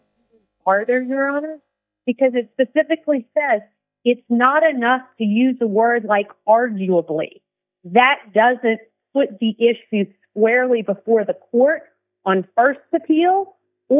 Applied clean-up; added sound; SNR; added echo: neural mask model DeepFilterNet 3.